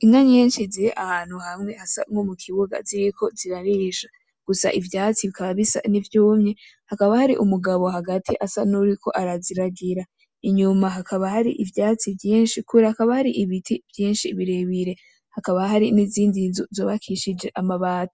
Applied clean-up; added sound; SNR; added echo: none; none; none; none.